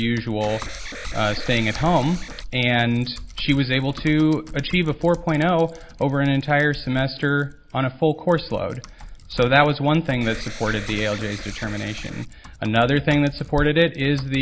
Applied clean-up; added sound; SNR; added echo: none; Typing + Alarm; 14 dB; none.